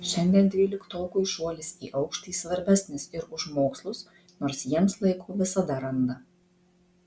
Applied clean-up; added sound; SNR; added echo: none; none; none; none.